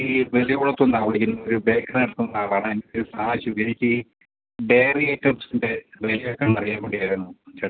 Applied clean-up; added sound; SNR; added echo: none; none; none; none.